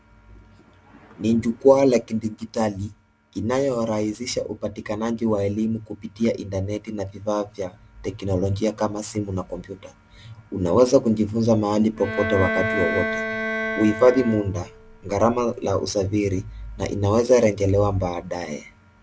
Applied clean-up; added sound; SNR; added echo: none; Bowed string instrument; 5 dB; none.